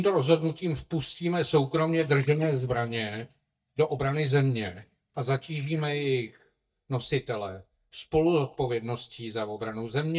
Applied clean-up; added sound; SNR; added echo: neural mask model DeepFilterNet 3.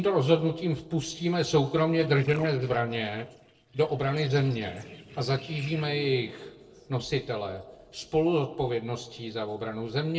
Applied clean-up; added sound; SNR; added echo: neural separator model SepFormer DNS4.